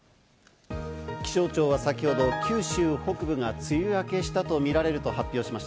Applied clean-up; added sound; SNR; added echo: none; none; none; none.